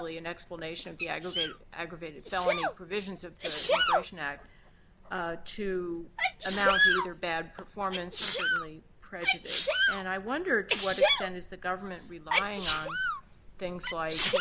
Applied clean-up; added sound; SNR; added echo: none; Sneeze; -4 dB; none.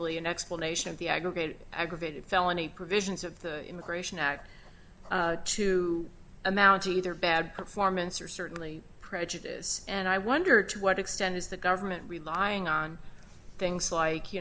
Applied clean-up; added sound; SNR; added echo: none; none; none; none.